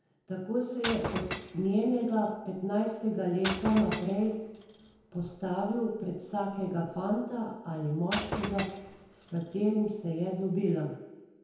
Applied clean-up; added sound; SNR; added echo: none; Shatter / Crushing; 9 dB; reverberation time 1.0 s.